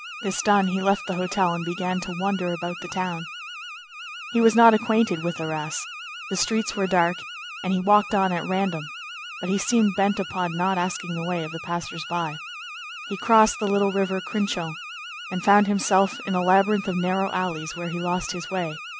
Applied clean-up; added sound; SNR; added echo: none; Alarm; 12 dB; none.